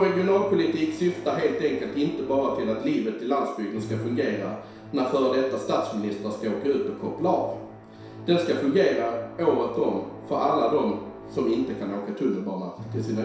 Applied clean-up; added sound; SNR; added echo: none; Musical instrument; 15 dB; reverberation time 0.7 s.